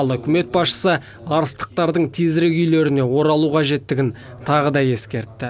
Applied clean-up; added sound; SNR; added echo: none; none; none; none.